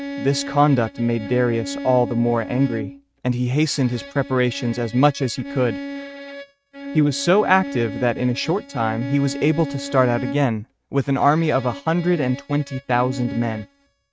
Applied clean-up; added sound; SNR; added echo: neural mask model RNNoise.